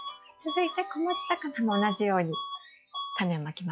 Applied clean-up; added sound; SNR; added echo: classical method log-MMSE.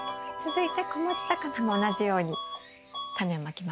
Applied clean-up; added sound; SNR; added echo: none; Bus / Alarm; 10 dB; none.